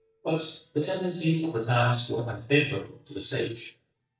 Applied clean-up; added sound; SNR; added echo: neural mask model DeepFilterNet 3.